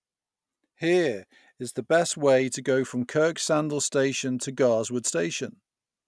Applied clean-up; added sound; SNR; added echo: none; none; none; none.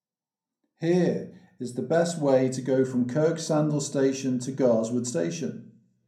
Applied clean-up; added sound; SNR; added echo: none; none; none; reverberation time 0.6 s.